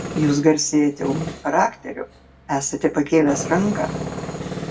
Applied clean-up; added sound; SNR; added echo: none; Tools; 10 dB; reverberation time 0.2 s.